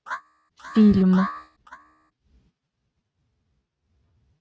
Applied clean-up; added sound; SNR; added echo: neural mask model RNNoise.